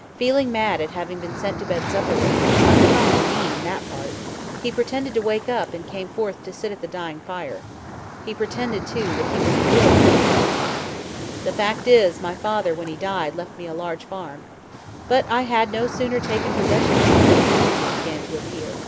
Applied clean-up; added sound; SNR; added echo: none; Waves, surf; -2 dB; none.